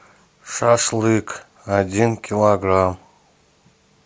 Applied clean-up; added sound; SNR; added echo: none; none; none; none.